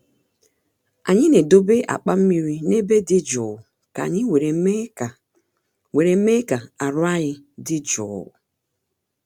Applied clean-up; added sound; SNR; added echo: none; none; none; none.